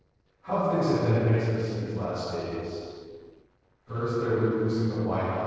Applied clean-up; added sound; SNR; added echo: neural separator model SepFormer DNS4.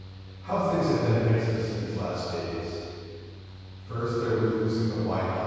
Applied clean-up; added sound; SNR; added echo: none; Mechanical fan; 15 dB; reverberation time 2.2 s.